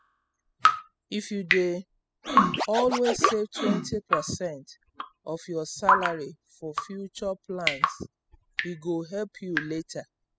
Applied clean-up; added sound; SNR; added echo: classical method spectral subtraction.